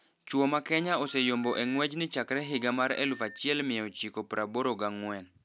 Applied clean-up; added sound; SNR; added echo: none; Telephone; 20 dB; none.